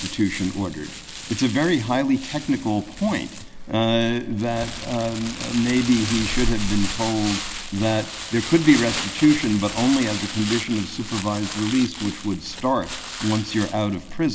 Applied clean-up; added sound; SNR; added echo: none; Crumpling, crinkling; 8 dB; none.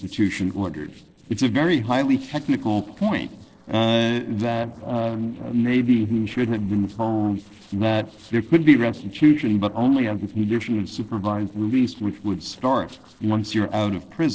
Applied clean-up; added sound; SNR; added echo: neural separator model SepFormer DNS4.